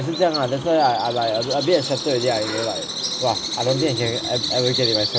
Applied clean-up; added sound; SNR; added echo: none; Bird vocalization, bird call, bird song; 5 dB; none.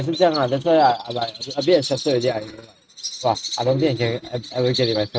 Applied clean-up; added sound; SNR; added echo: neural mask model RNNoise.